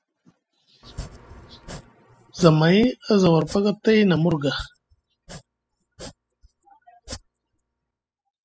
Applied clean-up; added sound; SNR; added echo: classical method spectral subtraction.